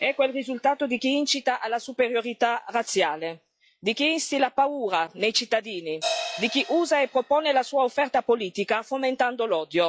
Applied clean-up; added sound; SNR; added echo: classical method log-MMSE.